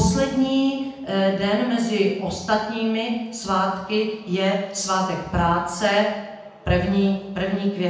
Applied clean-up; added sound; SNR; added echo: none; none; none; reverberation time 0.9 s.